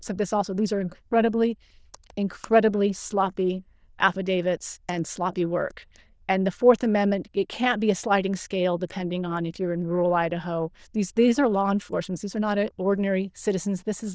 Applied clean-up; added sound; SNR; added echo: neural diffusion model UNIVERSE++.